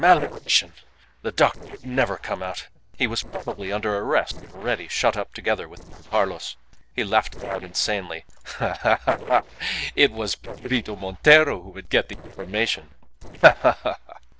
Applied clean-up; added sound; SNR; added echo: neural separator model SepFormer DNS4.